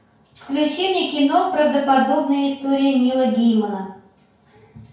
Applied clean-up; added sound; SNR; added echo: none; none; none; reverberation time 0.5 s.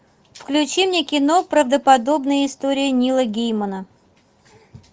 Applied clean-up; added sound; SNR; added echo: none; none; none; none.